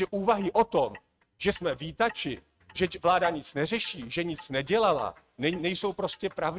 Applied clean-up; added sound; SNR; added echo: neural mask model RNNoise.